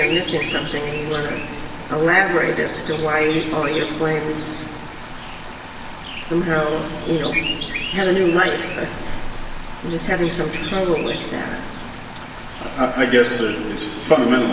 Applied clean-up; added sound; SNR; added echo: none; Bird vocalization, bird call, bird song; 10 dB; reverberation time 1.9 s.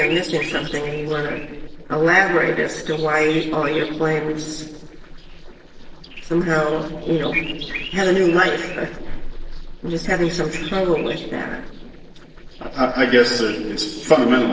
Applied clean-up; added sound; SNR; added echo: neural separator model SepFormer DNS4.